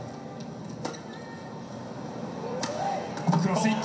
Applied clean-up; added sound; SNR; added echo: none; none; none; reverberation time 0.6 s.